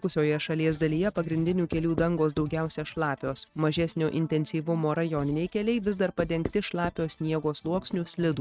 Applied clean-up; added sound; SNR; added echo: neural mask model RNNoise.